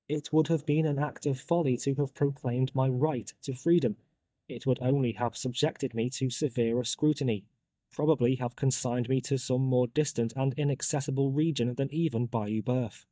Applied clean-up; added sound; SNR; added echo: neural mask model DeepFilterNet 3.